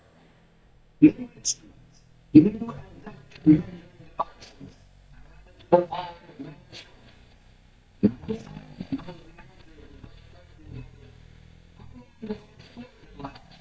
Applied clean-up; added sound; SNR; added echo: neural mask model DeepFilterNet 3.